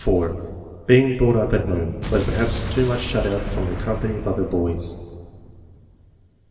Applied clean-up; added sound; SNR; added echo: none; Explosion; 9 dB; reverberation time 2.0 s.